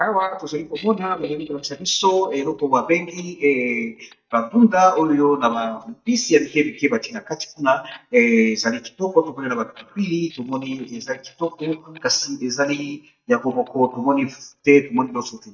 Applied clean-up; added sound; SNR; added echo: neural mask model DeepFilterNet 3.